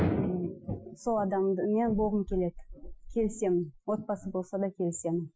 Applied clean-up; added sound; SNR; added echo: classical method Wiener filter.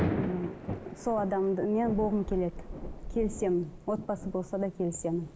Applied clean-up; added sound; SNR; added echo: none; Thunder / Rain; 7 dB; none.